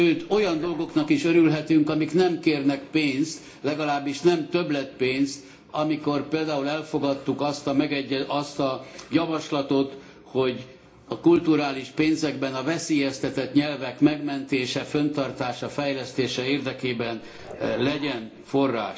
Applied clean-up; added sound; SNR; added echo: none; Dog; 19 dB; reverberation time 0.4 s.